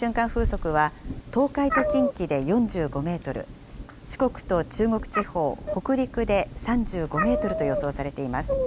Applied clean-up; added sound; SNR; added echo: none; Meow; 5 dB; none.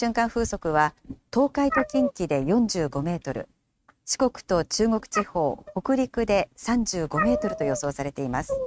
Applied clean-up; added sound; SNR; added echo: neural mask model RNNoise.